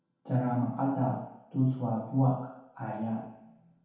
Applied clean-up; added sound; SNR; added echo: none; none; none; reverberation time 0.8 s.